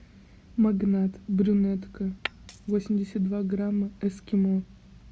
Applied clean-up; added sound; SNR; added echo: none; Glass; 13 dB; none.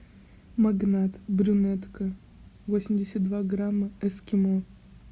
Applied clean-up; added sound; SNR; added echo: none; none; none; none.